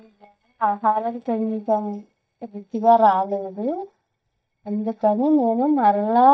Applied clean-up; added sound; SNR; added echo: neural mask model DeepFilterNet 3.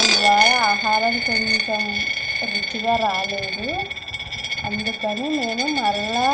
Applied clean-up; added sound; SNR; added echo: none; Coin (dropping); -1 dB; reverberation time 0.8 s.